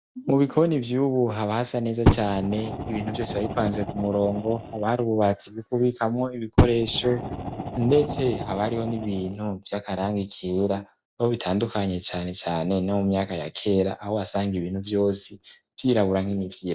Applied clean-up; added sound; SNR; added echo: none; Fire; 2 dB; none.